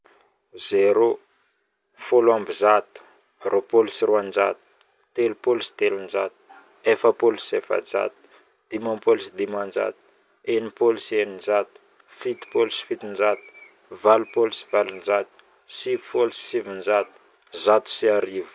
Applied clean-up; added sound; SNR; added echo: none; none; none; none.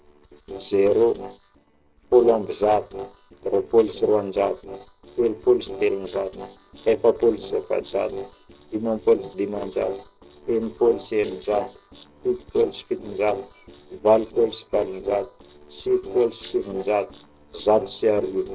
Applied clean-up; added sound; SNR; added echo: neural separator model SepFormer DNS4.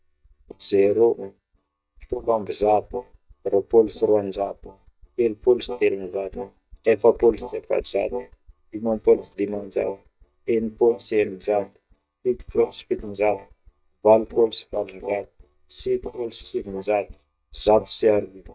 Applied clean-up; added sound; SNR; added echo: neural mask model DeepFilterNet 3.